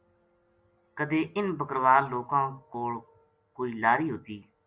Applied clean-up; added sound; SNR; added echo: none; none; none; none.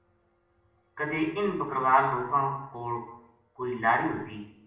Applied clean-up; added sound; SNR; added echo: none; none; none; reverberation time 0.7 s.